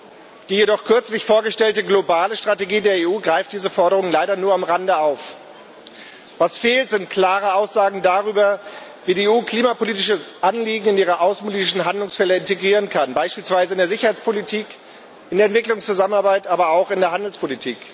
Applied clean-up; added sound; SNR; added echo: none; none; none; none.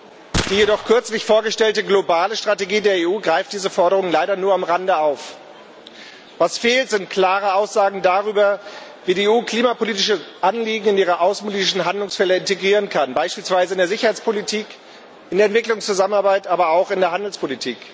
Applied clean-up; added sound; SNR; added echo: none; Gunshot, gunfire; 8 dB; none.